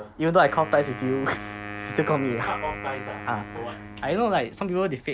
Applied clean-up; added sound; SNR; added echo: none; Wind instrument, woodwind instrument; 12 dB; none.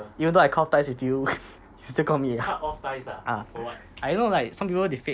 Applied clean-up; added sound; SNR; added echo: none; none; none; none.